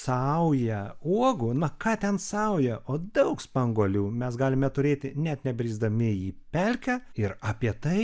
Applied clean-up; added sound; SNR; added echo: none; none; none; none.